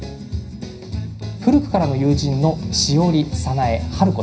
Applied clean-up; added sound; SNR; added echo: none; none; none; reverberation time 0.4 s.